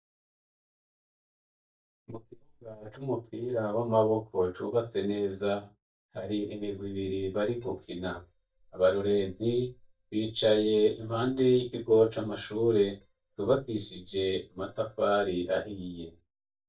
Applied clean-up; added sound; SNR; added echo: neural mask model DeepFilterNet 3.